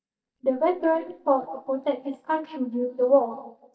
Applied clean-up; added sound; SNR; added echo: neural mask model DeepFilterNet 3.